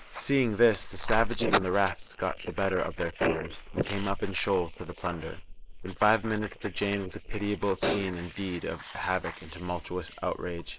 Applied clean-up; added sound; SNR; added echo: neural mask model Resemble Enhance denoiser.